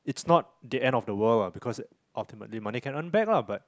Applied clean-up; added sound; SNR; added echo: none; none; none; none.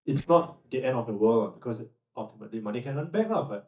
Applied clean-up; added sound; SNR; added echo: neural mask model DeepFilterNet 3.